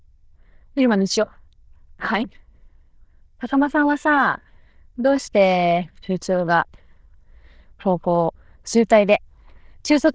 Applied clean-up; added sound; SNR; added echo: neural diffusion model UNIVERSE++.